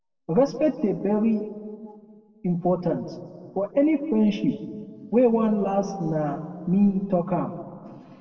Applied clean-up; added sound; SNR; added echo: neural separator model SepFormer DNS4.